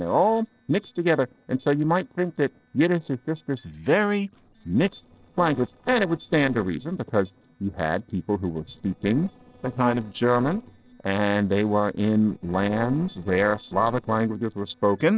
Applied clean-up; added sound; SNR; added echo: neural separator model SepFormer DNS4.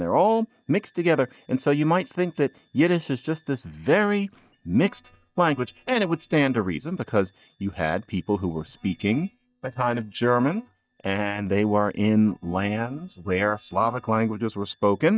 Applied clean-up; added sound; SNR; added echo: neural mask model DeepFilterNet 3.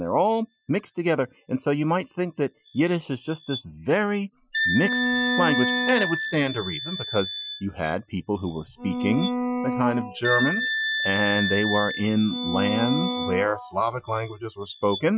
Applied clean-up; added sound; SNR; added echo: classical method Wiener filter.